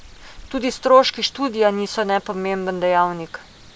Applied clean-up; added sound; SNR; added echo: none; none; none; none.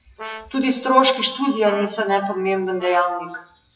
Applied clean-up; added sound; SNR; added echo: classical method WPE with log-MMSE.